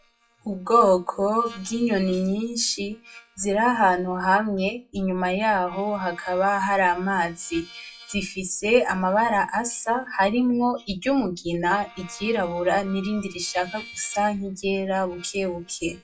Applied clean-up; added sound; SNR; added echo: classical method WPE with log-MMSE.